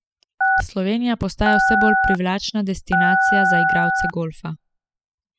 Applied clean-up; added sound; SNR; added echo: classical method spectral subtraction.